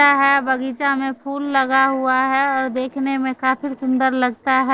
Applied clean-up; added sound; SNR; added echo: neural separator model SepFormer DNS4.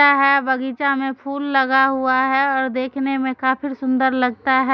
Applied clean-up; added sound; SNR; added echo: none; none; none; none.